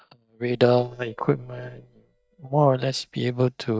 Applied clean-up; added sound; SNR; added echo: neural mask model DeepFilterNet 3.